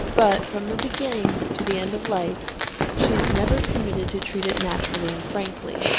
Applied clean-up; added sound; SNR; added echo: none; Fireworks; -1 dB; none.